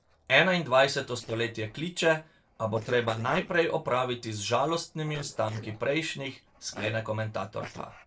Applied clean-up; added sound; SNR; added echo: neural separator model SepFormer DNS4.